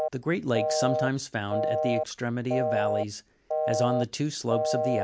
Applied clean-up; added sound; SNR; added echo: none; Telephone; -1 dB; none.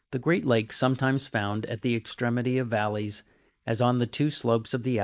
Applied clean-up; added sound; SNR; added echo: neural mask model Resemble Enhance denoiser.